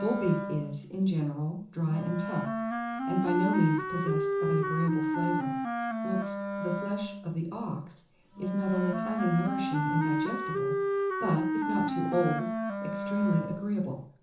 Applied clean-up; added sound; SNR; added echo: none; Wind instrument, woodwind instrument; 1 dB; reverberation time 0.7 s.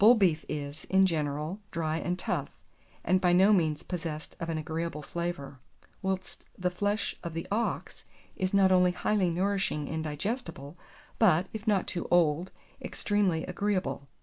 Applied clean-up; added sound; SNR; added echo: none; none; none; none.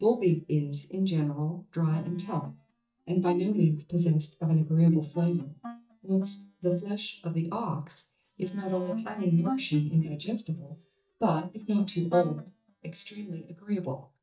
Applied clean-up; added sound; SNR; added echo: neural mask model DeepFilterNet 3.